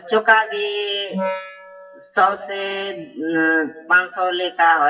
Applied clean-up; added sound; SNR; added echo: classical method WPE with log-MMSE.